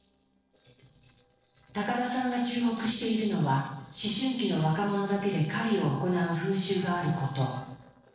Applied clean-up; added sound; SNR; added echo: neural separator model SepFormer DNS4.